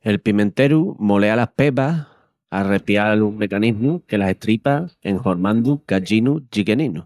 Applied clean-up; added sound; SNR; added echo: neural mask model DeepFilterNet 3.